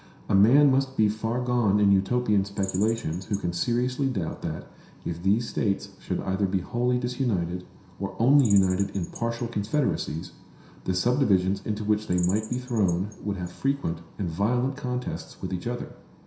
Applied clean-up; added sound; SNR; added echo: none; Bird vocalization, bird call, bird song; 19 dB; reverberation time 0.7 s.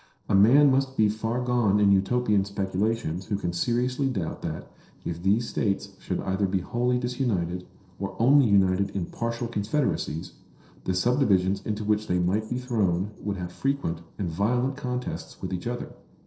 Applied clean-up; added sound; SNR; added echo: neural separator model SepFormer DNS4.